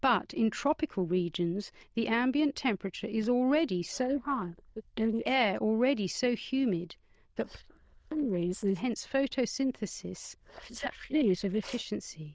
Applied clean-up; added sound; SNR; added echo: neural diffusion model UNIVERSE++.